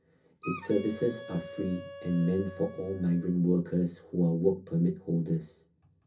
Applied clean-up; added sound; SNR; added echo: none; Wind instrument, woodwind instrument; 15 dB; reverberation time 0.3 s.